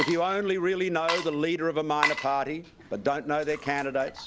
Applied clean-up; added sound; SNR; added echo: none; Water / Liquid; 8 dB; none.